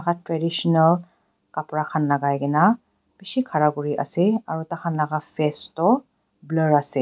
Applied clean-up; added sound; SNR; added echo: none; none; none; none.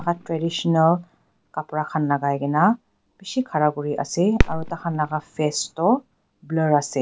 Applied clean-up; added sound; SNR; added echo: none; Fireworks; 9 dB; none.